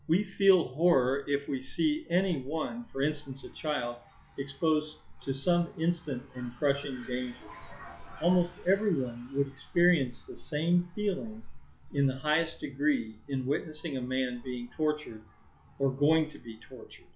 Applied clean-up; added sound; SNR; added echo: classical method log-MMSE.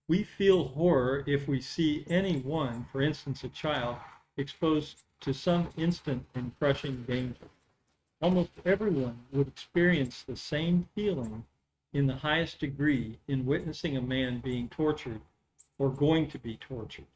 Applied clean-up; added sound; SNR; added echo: neural mask model RNNoise.